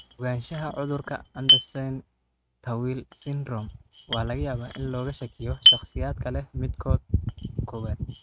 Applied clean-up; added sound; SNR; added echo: neural mask model RNNoise.